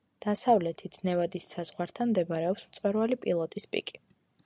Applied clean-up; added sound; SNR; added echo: none; none; none; none.